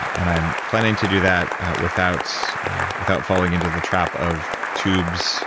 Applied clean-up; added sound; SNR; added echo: none; Applause; 3 dB; none.